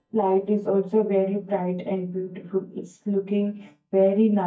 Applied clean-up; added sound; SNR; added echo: neural mask model DeepFilterNet 3.